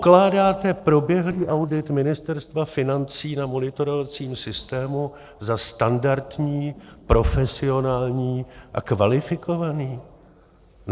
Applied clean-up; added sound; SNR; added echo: neural separator model SepFormer DNS4.